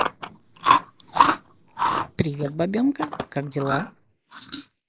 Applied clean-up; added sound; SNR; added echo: neural mask model Resemble Enhance denoiser.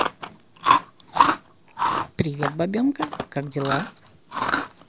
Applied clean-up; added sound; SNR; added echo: none; Chewing, mastication; -4 dB; none.